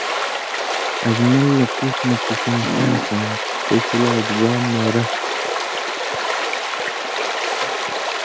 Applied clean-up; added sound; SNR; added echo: none; Stream + Fart; 0 dB; none.